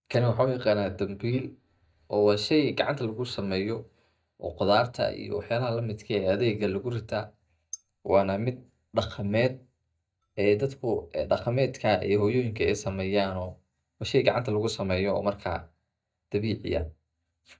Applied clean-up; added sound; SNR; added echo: neural mask model DeepFilterNet 3.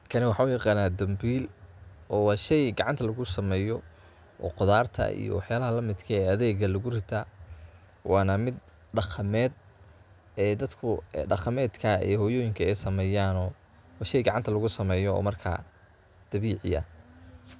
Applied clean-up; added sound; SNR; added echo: none; none; none; none.